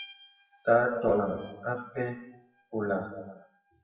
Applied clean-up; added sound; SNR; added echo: classical method WPE with log-MMSE.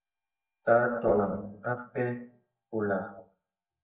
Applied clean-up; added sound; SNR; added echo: neural mask model DeepFilterNet 3.